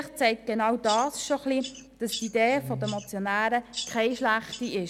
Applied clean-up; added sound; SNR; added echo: none; Bird vocalization, bird call, bird song; 13 dB; none.